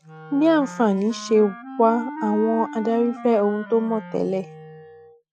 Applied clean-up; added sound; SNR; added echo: classical method Wiener filter.